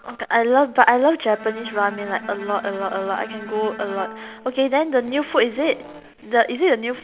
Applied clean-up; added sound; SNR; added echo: none; Bowed string instrument; 18 dB; none.